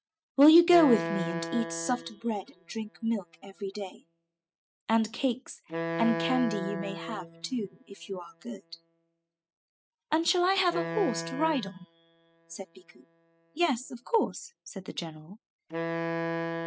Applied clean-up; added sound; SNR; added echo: classical method spectral subtraction.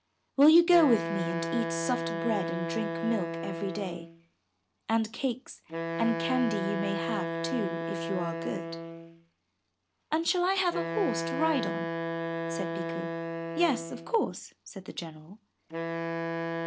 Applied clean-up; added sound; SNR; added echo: none; Wind instrument, woodwind instrument; 4 dB; none.